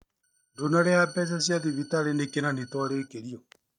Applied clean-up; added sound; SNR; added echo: neural mask model RNNoise.